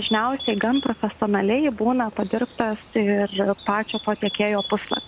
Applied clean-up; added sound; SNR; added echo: none; Bird; 14 dB; none.